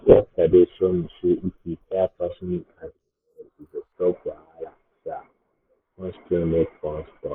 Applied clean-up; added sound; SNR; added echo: neural mask model Resemble Enhance denoiser.